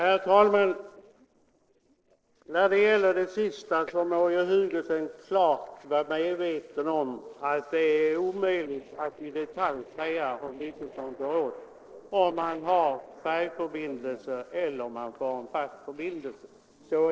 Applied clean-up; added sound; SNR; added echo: neural separator model SepFormer DNS4.